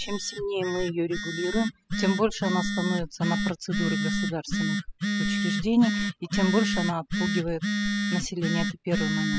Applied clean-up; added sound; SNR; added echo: classical method spectral subtraction.